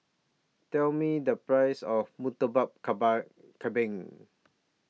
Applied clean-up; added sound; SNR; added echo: none; none; none; none.